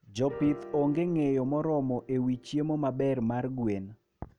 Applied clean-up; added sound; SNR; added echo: none; Piano; 18 dB; none.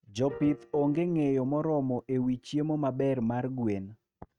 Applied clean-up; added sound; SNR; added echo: neural mask model RNNoise.